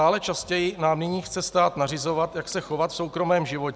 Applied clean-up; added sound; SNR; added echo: none; none; none; none.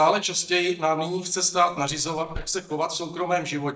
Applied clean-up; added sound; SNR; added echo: neural mask model DeepFilterNet 3.